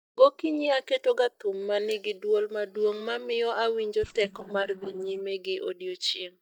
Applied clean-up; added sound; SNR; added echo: neural mask model DeepFilterNet 3.